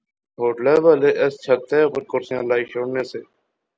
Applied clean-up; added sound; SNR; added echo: none; none; none; none.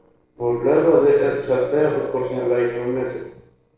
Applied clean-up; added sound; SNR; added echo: neural separator model SepFormer DNS4.